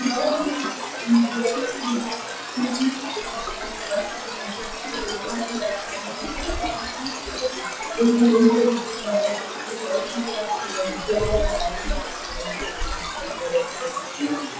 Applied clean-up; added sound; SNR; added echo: classical method WPE with log-MMSE.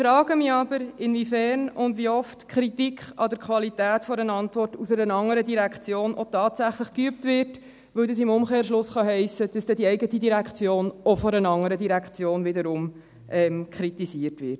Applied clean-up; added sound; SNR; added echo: none; none; none; none.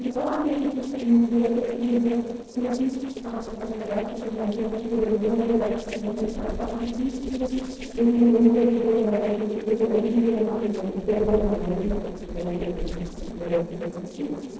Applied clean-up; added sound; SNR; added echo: neural separator model SepFormer DNS4.